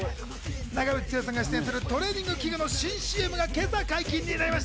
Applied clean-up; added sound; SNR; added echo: none; none; none; none.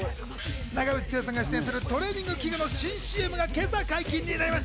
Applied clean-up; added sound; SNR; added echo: none; Gong; 19 dB; none.